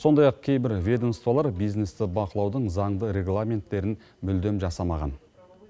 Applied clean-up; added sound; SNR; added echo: none; none; none; none.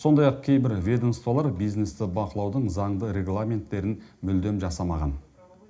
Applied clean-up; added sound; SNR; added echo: none; none; none; reverberation time 0.4 s.